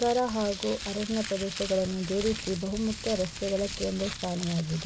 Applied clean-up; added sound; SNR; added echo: none; Crumpling, crinkling; 9 dB; none.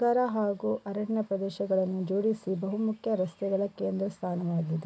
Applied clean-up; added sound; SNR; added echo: none; none; none; none.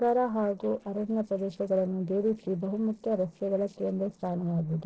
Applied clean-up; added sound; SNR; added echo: neural separator model SepFormer DNS4.